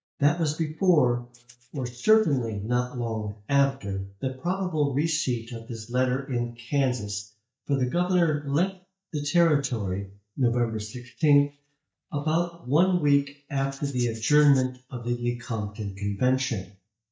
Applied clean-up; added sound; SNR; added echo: neural mask model DeepFilterNet 3.